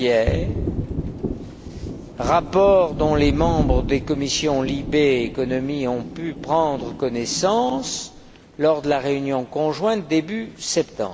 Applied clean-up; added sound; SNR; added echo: none; Thunder; 7 dB; none.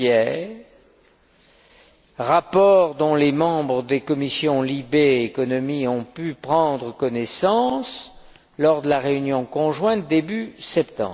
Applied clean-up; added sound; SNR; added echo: none; none; none; none.